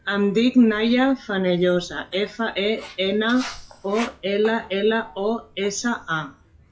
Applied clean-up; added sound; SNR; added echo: classical method WPE with log-MMSE.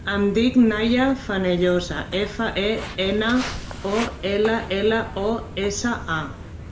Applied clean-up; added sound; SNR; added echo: none; Walk, footsteps; 12 dB; reverberation time 1.0 s.